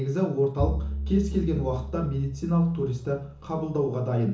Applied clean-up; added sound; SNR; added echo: none; Bowed string instrument; 6 dB; reverberation time 0.8 s.